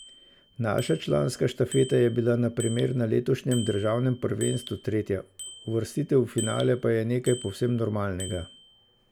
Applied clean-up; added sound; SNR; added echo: none; Bicycle bell; 17 dB; none.